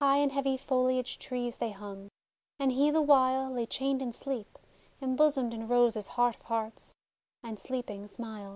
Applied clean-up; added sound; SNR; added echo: none; none; none; none.